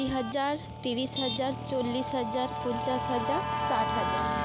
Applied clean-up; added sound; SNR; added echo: none; Guitar; 3 dB; none.